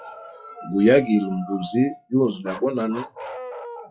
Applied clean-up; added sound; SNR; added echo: classical method log-MMSE.